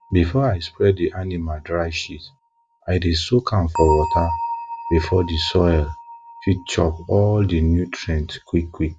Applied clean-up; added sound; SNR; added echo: none; Bell; 11 dB; none.